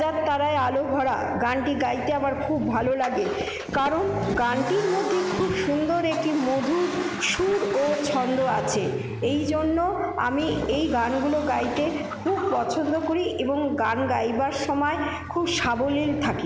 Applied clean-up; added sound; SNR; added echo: none; Accelerating, revving, vroom; 10 dB; none.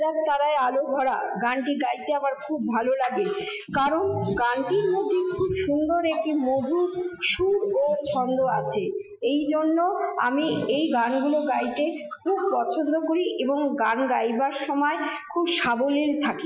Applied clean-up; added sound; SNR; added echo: classical method Wiener filter.